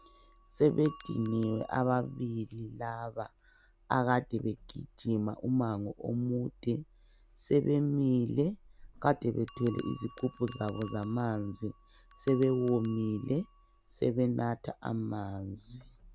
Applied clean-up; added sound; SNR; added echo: none; Bell; 7 dB; none.